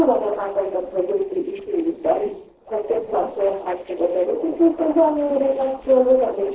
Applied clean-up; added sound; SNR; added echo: neural separator model SepFormer DNS4.